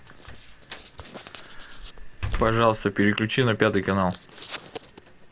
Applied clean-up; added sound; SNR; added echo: none; Slam; 12 dB; none.